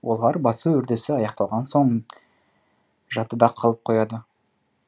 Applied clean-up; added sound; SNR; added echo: none; none; none; none.